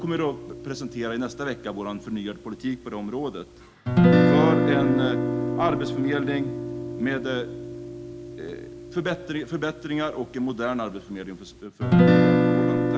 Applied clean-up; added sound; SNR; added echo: none; Guitar; -5 dB; none.